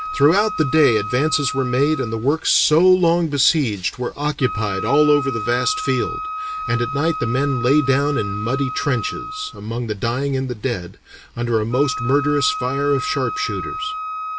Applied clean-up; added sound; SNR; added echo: none; Wind instrument, woodwind instrument; 8 dB; none.